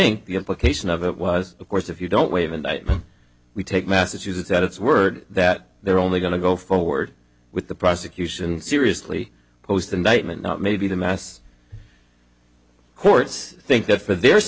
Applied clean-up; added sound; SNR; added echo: none; none; none; none.